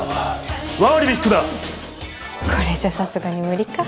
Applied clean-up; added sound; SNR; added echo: none; none; none; none.